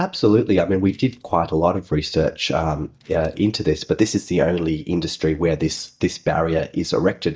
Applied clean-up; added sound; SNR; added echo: neural mask model DeepFilterNet 3.